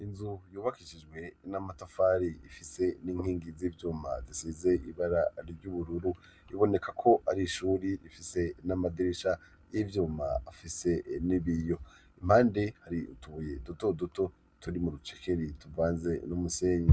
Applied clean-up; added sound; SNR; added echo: none; none; none; none.